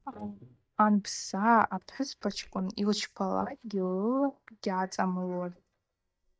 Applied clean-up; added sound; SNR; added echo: neural mask model DeepFilterNet 3.